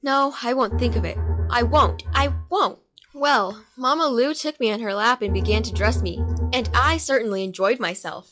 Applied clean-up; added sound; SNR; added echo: classical method log-MMSE.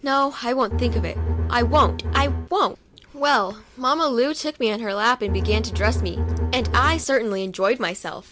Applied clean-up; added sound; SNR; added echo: none; Bowed string instrument; 1 dB; none.